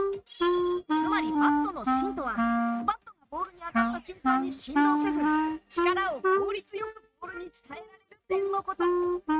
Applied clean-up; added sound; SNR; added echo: neural mask model RNNoise.